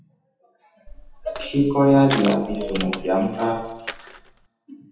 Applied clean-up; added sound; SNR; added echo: none; Crushing; 10 dB; reverberation time 0.8 s.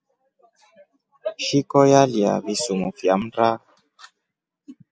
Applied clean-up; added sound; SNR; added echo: none; none; none; none.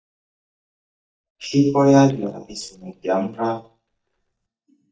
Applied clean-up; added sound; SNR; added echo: neural mask model DeepFilterNet 3.